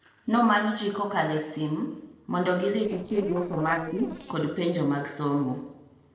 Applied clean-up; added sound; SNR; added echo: neural separator model SepFormer DNS4.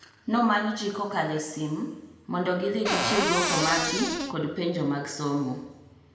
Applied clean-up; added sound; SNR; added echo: none; Cupboard open or close; -1 dB; reverberation time 0.9 s.